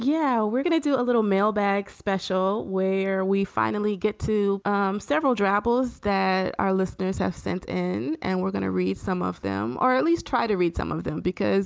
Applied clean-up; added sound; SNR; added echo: none; none; none; none.